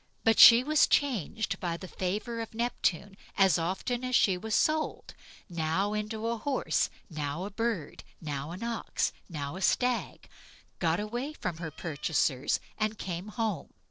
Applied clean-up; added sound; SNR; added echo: neural separator model SepFormer DNS4.